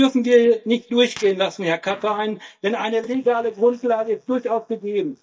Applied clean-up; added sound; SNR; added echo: neural mask model DeepFilterNet 3.